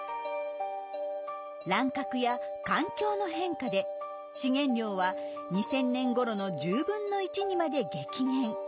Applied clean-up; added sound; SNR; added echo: none; none; none; none.